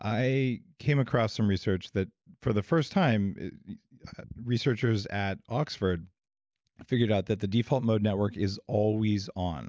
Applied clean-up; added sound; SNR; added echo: none; none; none; none.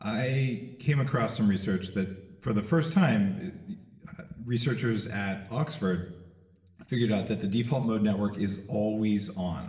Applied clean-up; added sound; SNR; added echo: none; none; none; reverberation time 1.1 s.